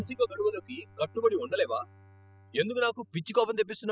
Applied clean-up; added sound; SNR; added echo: classical method spectral subtraction.